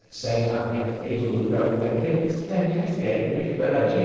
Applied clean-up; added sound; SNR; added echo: neural separator model SepFormer DNS4.